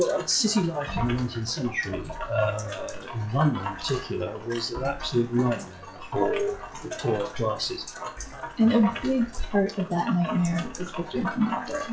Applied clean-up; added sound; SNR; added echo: classical method WPE with log-MMSE.